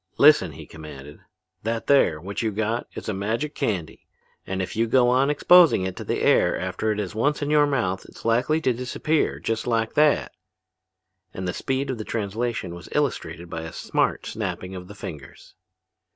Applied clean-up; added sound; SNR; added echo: none; none; none; none.